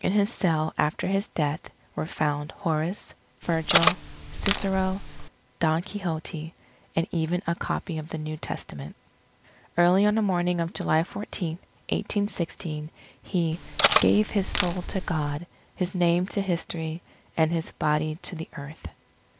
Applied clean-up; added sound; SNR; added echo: none; Cutlery, silverware; -1 dB; none.